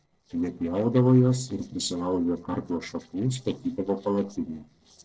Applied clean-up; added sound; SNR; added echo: neural separator model SepFormer DNS4.